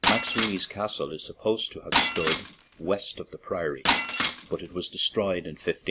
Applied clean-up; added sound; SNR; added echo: none; Shatter; 0 dB; none.